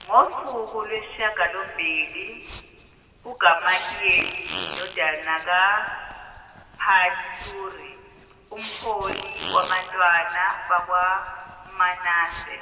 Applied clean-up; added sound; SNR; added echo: none; Fart; 16 dB; reverberation time 2.6 s.